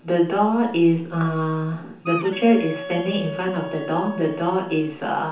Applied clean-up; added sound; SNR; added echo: none; Wind instrument, woodwind instrument; 12 dB; reverberation time 0.6 s.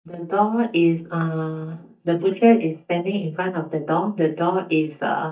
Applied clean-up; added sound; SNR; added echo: neural mask model DeepFilterNet 3.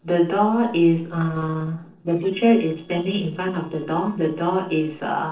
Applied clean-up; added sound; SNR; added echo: neural separator model SepFormer DNS4.